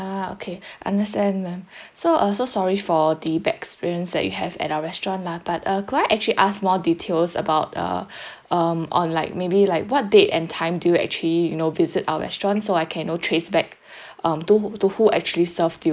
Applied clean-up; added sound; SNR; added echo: neural mask model Resemble Enhance denoiser.